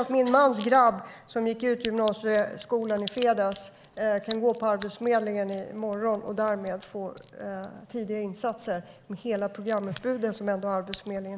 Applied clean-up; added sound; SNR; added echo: neural mask model Resemble Enhance denoiser.